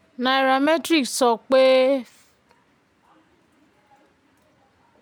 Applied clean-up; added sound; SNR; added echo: none; none; none; none.